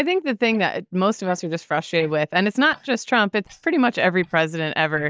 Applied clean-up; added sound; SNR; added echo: neural mask model DeepFilterNet 3.